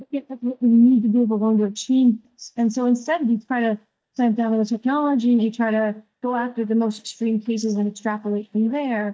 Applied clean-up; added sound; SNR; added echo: neural mask model DeepFilterNet 3.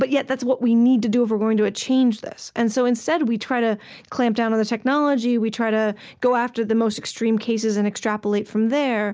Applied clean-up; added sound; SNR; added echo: none; none; none; none.